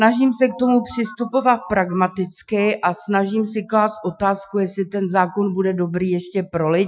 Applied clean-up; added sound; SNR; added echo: classical method Wiener filter.